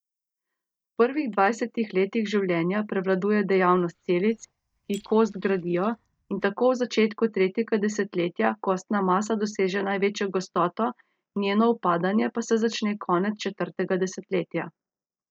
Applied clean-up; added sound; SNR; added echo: neural mask model DeepFilterNet 3.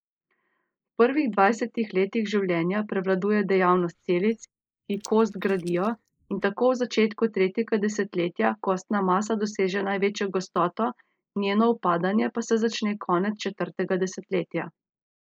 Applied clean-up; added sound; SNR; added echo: neural mask model Resemble Enhance denoiser.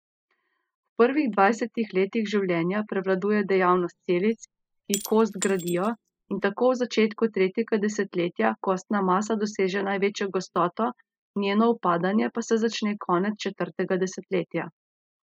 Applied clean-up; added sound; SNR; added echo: classical method spectral subtraction.